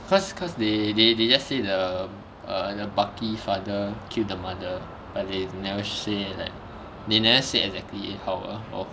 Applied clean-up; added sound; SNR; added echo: none; none; none; none.